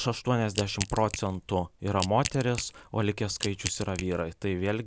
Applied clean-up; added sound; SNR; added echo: none; Crack / Crushing; 10 dB; none.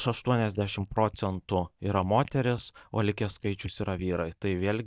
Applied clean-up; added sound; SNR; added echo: neural mask model DeepFilterNet 3.